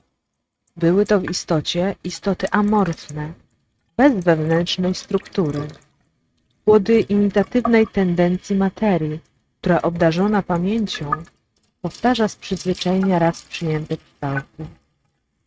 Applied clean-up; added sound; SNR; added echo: neural mask model RNNoise.